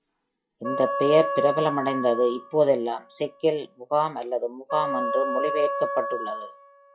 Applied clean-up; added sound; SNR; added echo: classical method log-MMSE.